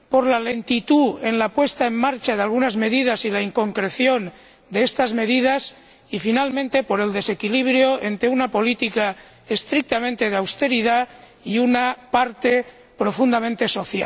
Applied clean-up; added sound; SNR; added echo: none; none; none; none.